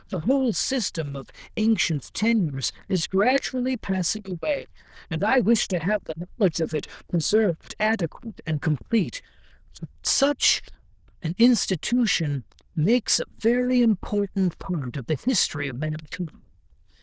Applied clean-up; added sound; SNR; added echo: neural diffusion model UNIVERSE++.